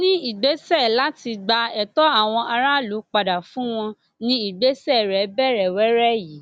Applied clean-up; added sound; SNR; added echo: none; none; none; none.